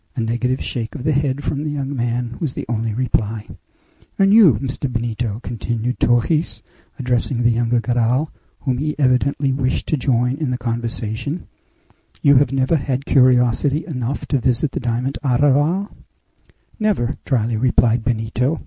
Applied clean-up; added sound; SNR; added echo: none; none; none; none.